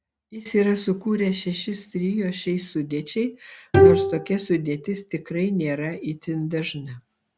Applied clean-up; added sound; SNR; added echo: none; Bowed string instrument; -3 dB; none.